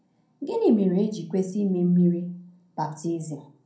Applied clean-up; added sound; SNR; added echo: none; none; none; reverberation time 0.6 s.